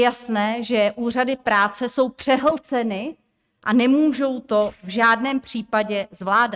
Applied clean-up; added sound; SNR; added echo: neural mask model RNNoise.